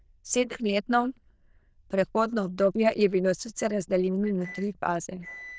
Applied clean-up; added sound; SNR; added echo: neural diffusion model UNIVERSE++.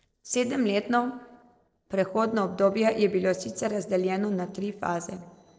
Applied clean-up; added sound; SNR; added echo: neural separator model SepFormer DNS4.